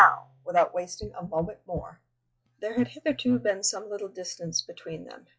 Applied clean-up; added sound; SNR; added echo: classical method log-MMSE.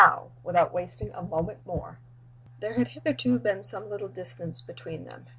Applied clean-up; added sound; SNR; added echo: none; none; none; none.